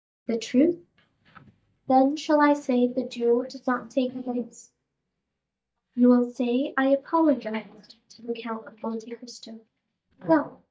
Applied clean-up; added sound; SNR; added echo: neural mask model DeepFilterNet 3.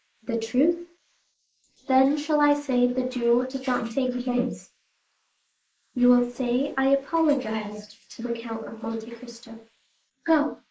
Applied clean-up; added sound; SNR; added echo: neural mask model Resemble Enhance denoiser.